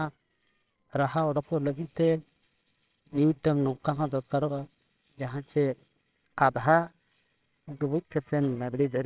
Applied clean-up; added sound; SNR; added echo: neural separator model SepFormer WHAMR!.